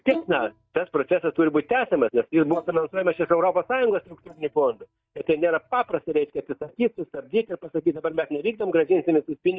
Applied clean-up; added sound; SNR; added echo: neural mask model DeepFilterNet 3.